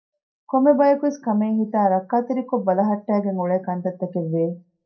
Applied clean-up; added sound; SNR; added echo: none; none; none; reverberation time 0.2 s.